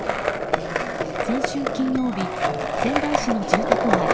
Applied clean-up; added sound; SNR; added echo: none; Skateboard; -3 dB; none.